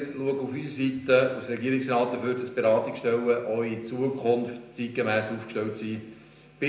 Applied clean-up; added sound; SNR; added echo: none; none; none; reverberation time 0.8 s.